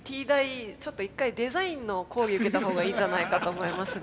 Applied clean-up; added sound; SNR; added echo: none; none; none; none.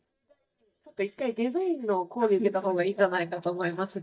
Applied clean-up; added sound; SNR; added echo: neural mask model DeepFilterNet 3.